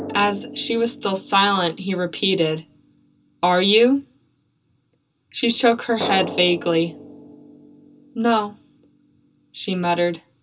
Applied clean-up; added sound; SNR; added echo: none; Drum; 15 dB; reverberation time 0.2 s.